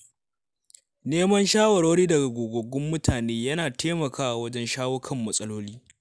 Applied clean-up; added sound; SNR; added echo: none; none; none; none.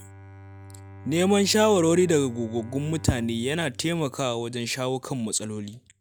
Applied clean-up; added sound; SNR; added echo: none; Bowed string instrument; 19 dB; none.